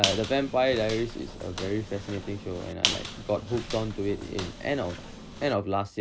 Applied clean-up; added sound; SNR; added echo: none; Squeak; 5 dB; none.